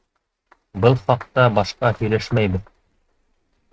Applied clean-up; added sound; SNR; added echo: neural mask model RNNoise.